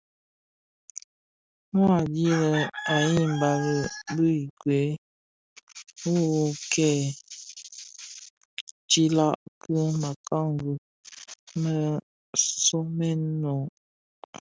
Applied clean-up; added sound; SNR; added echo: none; none; none; none.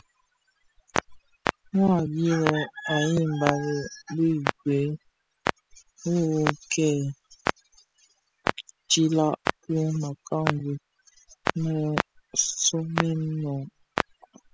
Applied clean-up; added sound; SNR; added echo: classical method spectral subtraction.